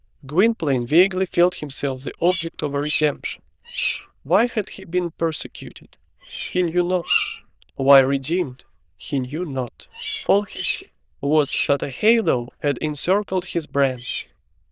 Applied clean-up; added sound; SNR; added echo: neural diffusion model UNIVERSE++.